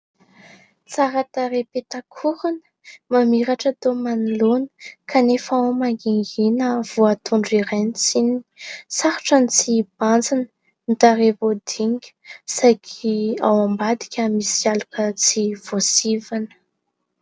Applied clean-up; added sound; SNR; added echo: none; none; none; none.